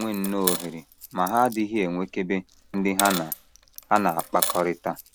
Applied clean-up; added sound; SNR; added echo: none; Coin (dropping); 8 dB; none.